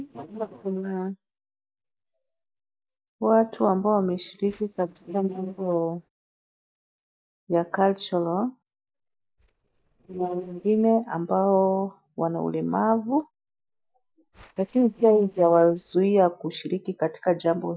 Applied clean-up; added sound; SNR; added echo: neural mask model DeepFilterNet 3.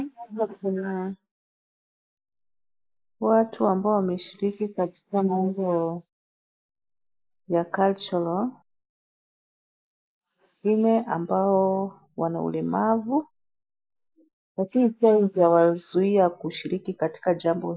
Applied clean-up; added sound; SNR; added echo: neural mask model Resemble Enhance denoiser.